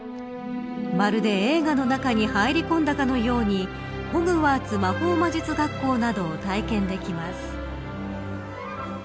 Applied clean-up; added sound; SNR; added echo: none; none; none; none.